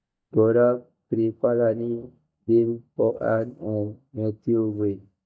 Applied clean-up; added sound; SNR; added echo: neural mask model DeepFilterNet 3.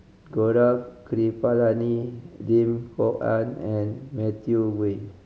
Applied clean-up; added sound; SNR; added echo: none; none; none; none.